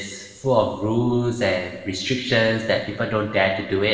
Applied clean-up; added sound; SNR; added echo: none; none; none; reverberation time 1.4 s.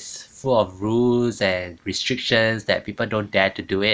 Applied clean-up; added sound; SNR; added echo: none; none; none; none.